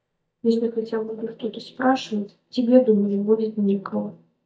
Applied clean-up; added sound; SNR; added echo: neural mask model DeepFilterNet 3.